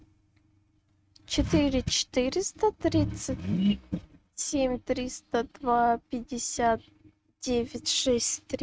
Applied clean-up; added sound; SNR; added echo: neural mask model RNNoise.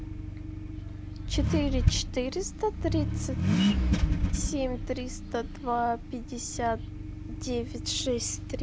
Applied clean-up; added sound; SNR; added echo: none; Accelerating, revving, vroom; -3 dB; none.